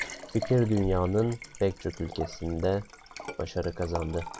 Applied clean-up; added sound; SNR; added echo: none; Liquid; 12 dB; none.